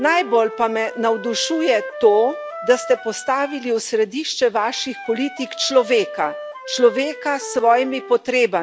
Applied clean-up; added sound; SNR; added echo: none; Wind instrument, woodwind instrument; 13 dB; none.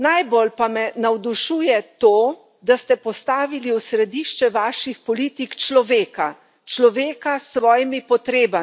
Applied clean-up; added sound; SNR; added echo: none; none; none; none.